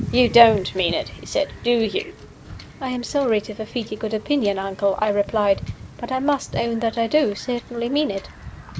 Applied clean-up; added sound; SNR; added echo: none; Wind / Ocean / Boat, Water vehicle; 14 dB; none.